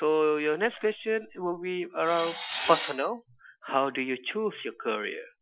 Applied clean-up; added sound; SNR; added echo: classical method Wiener filter.